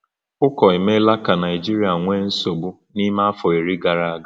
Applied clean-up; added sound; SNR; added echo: none; none; none; none.